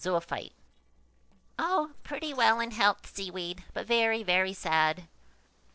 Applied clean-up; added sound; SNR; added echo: neural separator model SepFormer DNS4.